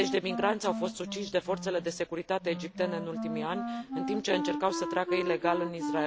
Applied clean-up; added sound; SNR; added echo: none; Wind instrument, woodwind instrument; 4 dB; none.